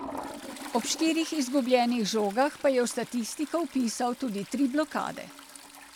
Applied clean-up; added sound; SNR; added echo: none; Toilet flush; 15 dB; none.